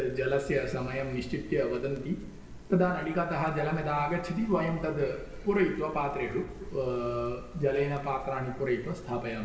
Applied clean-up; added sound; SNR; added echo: none; Crackle; 15 dB; reverberation time 1.3 s.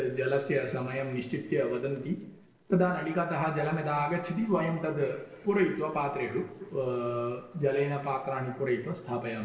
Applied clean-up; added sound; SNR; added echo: neural separator model SepFormer DNS4.